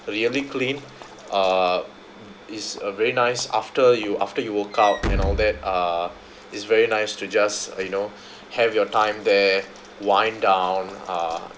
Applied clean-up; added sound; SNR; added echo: none; Walk, footsteps / Slam; 13 dB; none.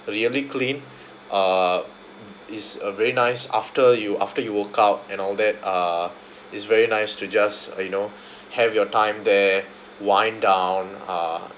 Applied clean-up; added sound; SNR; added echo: none; none; none; none.